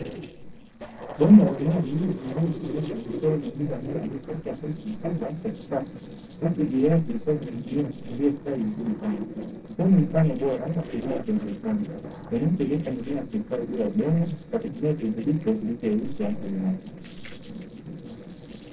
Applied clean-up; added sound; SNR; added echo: neural separator model SepFormer DNS4.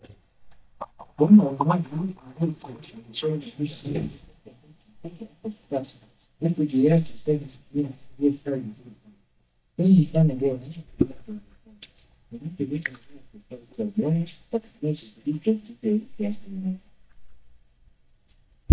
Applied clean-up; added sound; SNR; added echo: neural mask model DeepFilterNet 3.